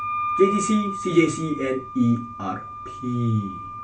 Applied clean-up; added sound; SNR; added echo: none; Wind instrument, woodwind instrument; 7 dB; reverberation time 0.2 s.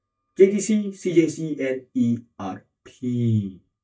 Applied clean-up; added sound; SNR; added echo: neural mask model DeepFilterNet 3.